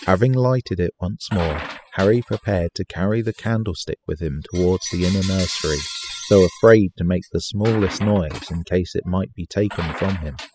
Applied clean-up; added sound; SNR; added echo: classical method spectral subtraction.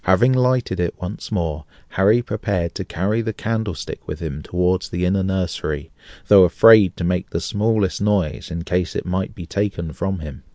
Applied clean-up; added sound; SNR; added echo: none; none; none; none.